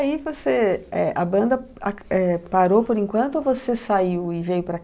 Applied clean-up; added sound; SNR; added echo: none; none; none; none.